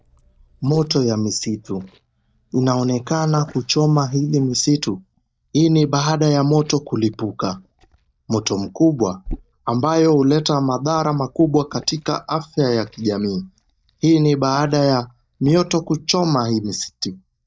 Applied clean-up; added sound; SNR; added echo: neural mask model DeepFilterNet 3.